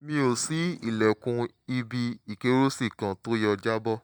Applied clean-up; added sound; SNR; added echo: neural mask model DeepFilterNet 3.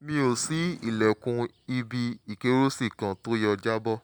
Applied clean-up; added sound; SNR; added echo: none; Purr; 20 dB; none.